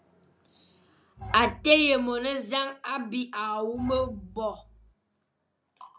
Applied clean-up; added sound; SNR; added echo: none; Bowed string instrument; 14 dB; none.